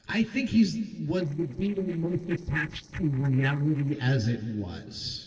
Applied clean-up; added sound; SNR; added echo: neural separator model SepFormer DNS4.